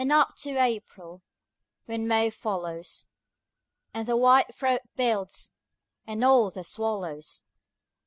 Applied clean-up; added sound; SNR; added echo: none; none; none; none.